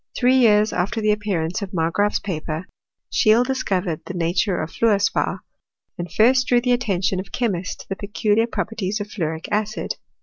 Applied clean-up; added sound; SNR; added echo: none; none; none; none.